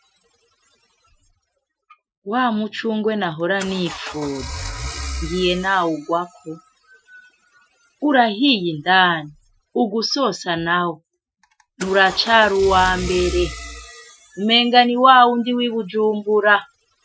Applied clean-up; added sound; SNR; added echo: classical method Wiener filter.